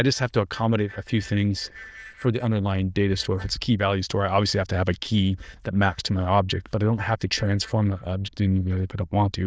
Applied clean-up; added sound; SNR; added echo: neural diffusion model UNIVERSE++.